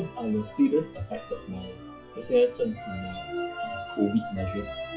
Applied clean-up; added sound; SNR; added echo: classical method log-MMSE.